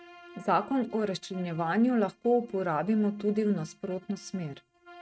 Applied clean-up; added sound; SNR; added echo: neural mask model RNNoise.